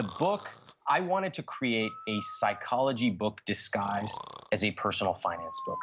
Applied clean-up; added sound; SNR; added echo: none; Breathing; 15 dB; none.